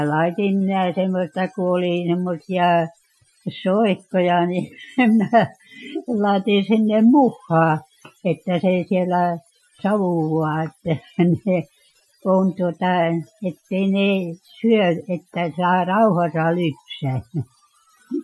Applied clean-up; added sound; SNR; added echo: classical method Wiener filter.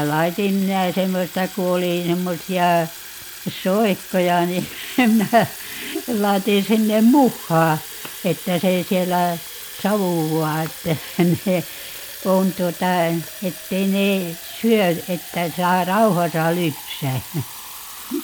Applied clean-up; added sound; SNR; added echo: none; Fill (with liquid) / Water tap, faucet; 15 dB; none.